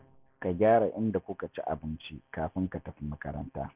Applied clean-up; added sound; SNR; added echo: none; none; none; none.